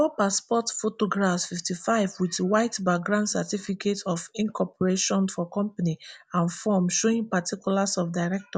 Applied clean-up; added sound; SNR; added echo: none; none; none; none.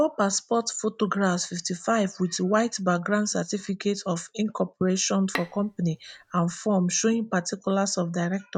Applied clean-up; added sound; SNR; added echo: neural mask model RNNoise.